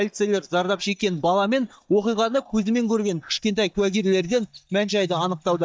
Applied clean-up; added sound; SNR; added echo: neural mask model DeepFilterNet 3.